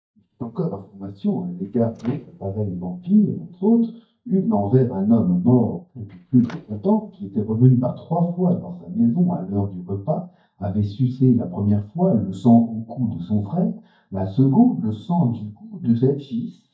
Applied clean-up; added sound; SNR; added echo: neural mask model DeepFilterNet 3.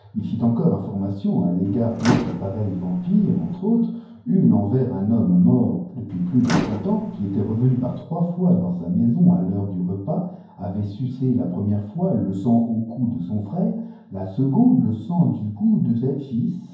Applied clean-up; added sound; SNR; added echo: none; Microwave oven; 11 dB; reverberation time 0.9 s.